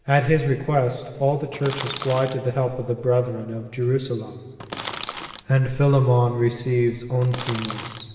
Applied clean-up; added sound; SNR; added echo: none; Crackle; 11 dB; reverberation time 1.7 s.